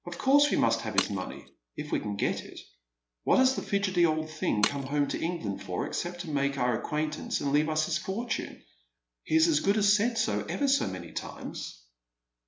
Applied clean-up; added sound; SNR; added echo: none; Shatter; 12 dB; none.